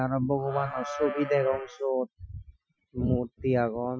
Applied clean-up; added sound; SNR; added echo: classical method Wiener filter.